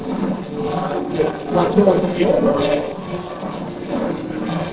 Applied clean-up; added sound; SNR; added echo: neural separator model SepFormer DNS4.